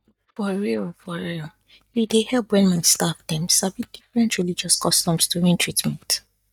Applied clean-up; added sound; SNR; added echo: neural mask model DeepFilterNet 3.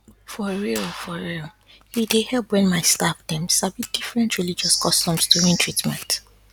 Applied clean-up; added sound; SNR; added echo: none; Camera; 19 dB; none.